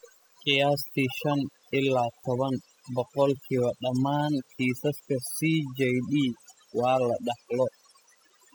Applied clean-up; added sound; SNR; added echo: classical method spectral subtraction.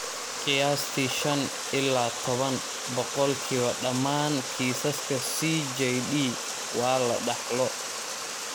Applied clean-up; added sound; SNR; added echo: none; Water; 5 dB; none.